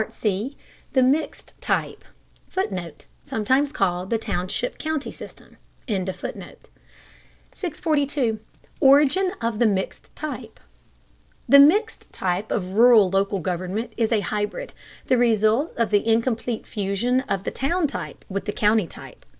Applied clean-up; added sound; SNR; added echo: none; none; none; none.